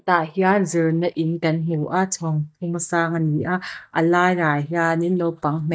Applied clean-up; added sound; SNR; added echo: neural mask model DeepFilterNet 3.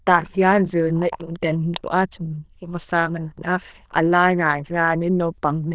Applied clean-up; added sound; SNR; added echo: neural diffusion model UNIVERSE++.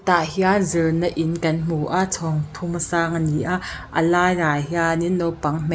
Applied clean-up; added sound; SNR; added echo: none; none; none; none.